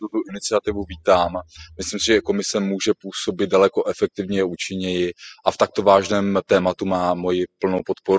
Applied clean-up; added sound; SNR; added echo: classical method spectral subtraction.